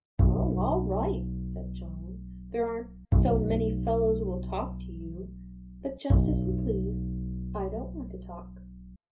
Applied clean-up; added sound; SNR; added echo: none; Bowed string instrument; -4 dB; reverberation time 0.5 s.